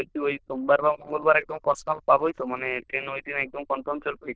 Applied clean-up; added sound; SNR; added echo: neural diffusion model UNIVERSE++.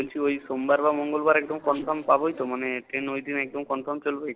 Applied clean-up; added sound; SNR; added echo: neural separator model SepFormer DNS4.